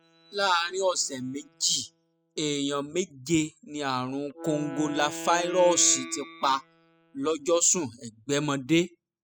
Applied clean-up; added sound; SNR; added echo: classical method spectral subtraction.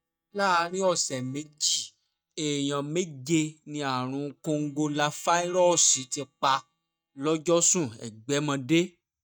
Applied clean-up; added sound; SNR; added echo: neural mask model DeepFilterNet 3.